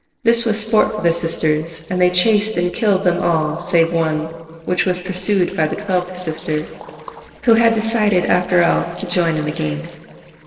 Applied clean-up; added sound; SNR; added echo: neural separator model SepFormer DNS4.